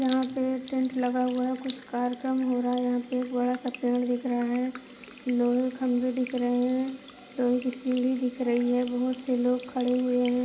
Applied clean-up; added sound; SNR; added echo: none; Sink (filling or washing) / Water tap, faucet; 14 dB; reverberation time 1.3 s.